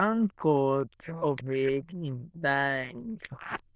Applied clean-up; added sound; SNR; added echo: neural diffusion model UNIVERSE++.